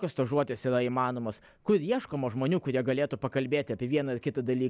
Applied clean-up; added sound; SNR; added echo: none; none; none; none.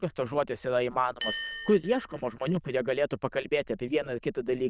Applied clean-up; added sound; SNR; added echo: neural diffusion model UNIVERSE++.